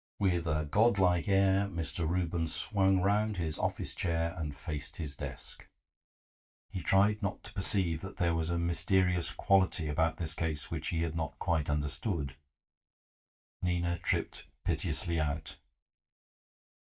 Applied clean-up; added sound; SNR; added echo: neural mask model DeepFilterNet 3.